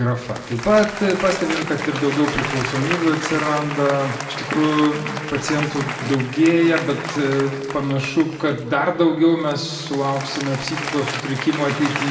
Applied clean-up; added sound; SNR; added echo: none; Applause; 9 dB; reverberation time 1.9 s.